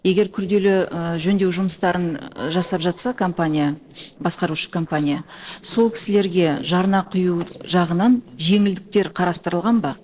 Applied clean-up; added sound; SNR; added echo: neural separator model SepFormer DNS4.